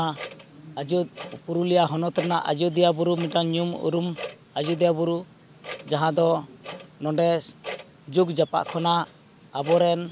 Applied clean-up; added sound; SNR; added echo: none; Clock; 17 dB; none.